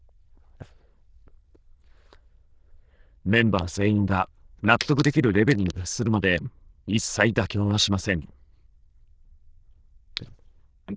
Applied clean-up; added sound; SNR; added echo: neural diffusion model UNIVERSE++.